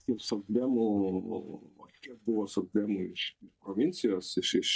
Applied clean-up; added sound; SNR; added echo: neural mask model DeepFilterNet 3.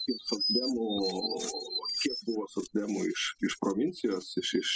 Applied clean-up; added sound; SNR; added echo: classical method spectral subtraction.